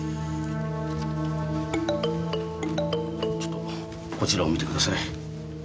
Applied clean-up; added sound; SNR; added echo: none; none; none; none.